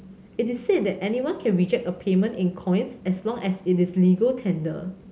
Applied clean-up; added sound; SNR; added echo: none; none; none; none.